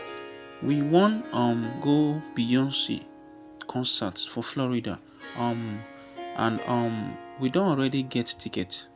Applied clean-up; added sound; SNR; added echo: none; Harp; 15 dB; none.